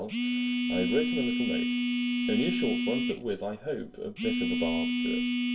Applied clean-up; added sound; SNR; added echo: none; Telephone; -5 dB; reverberation time 0.1 s.